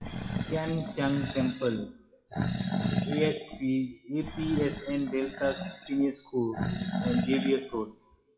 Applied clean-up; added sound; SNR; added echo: classical method WPE with log-MMSE.